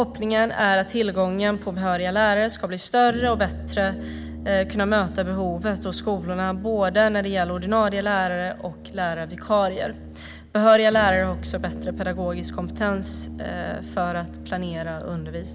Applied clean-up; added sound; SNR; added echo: none; Brass instrument; 12 dB; none.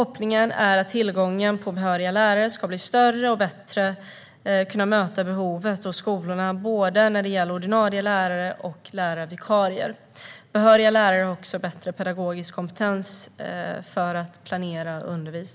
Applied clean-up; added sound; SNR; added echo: none; none; none; none.